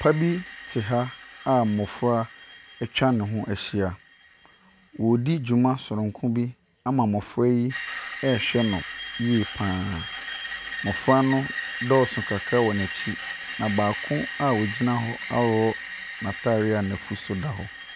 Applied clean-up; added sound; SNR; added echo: none; Screech; 11 dB; none.